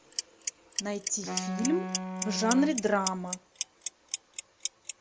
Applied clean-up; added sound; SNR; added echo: none; Clock + Wind instrument, woodwind instrument; 4 dB; none.